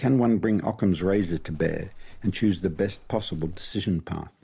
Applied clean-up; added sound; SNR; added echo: none; Livestock, farm animals, working animals; 14 dB; none.